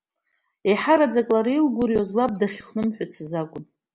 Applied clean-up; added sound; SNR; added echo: none; none; none; none.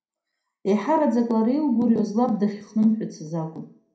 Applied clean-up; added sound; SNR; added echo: none; none; none; reverberation time 0.4 s.